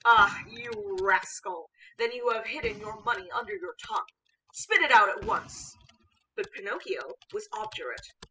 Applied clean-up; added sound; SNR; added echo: classical method spectral subtraction.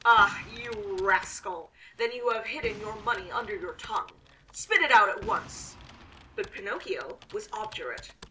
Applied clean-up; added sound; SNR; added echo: none; Boom + Computer keyboard; 19 dB; none.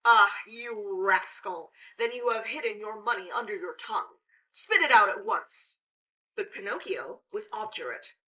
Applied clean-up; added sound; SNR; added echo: neural mask model Resemble Enhance denoiser.